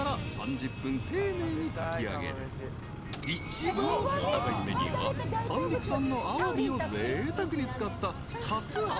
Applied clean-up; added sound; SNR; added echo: none; Screech; 5 dB; none.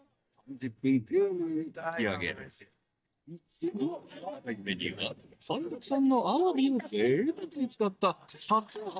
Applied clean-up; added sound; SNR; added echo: neural mask model DeepFilterNet 3.